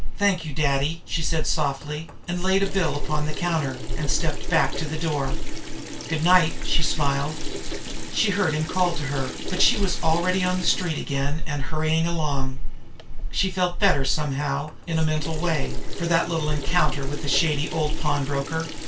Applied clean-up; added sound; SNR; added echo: none; Sink (filling or washing) / Water tap, faucet; -3 dB; reverberation time 0.2 s.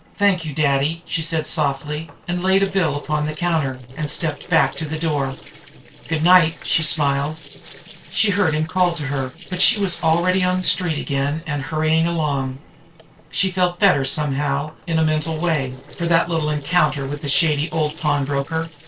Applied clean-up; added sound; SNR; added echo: neural separator model SepFormer DNS4.